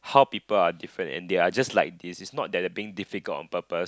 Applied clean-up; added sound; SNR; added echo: none; none; none; none.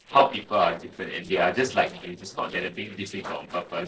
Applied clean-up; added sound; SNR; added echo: neural separator model SepFormer DNS4.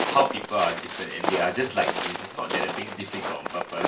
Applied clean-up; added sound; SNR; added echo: none; Walk, footsteps; 1 dB; reverberation time 0.3 s.